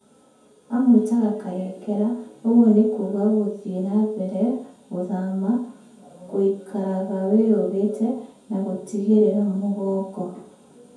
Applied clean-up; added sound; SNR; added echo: none; none; none; reverberation time 0.6 s.